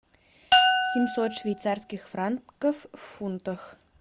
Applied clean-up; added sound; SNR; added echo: none; Glass; -4 dB; none.